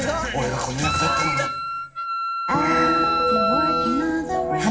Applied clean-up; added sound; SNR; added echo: none; Wind instrument, woodwind instrument; 1 dB; reverberation time 1.6 s.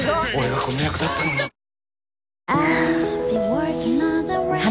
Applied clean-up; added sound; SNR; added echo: none; none; none; none.